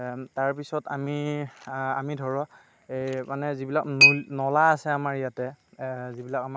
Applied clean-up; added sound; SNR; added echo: none; Chink, clink; 2 dB; none.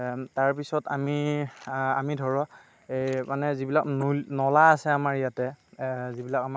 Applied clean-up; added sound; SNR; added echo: neural mask model Resemble Enhance denoiser.